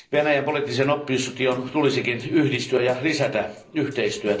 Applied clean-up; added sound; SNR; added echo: neural separator model SepFormer DNS4.